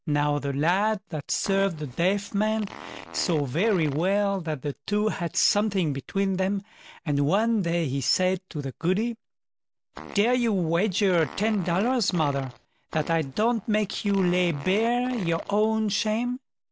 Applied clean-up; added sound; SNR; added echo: none; Fart; 17 dB; none.